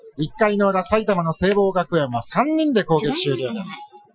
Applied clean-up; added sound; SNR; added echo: classical method Wiener filter.